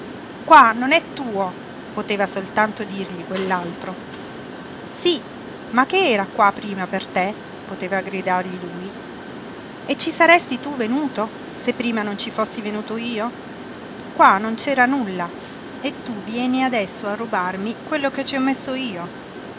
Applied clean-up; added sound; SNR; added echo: none; Mechanisms; 13 dB; none.